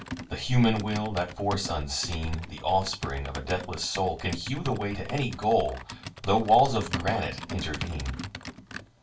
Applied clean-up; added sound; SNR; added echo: none; Computer keyboard; 11 dB; reverberation time 0.2 s.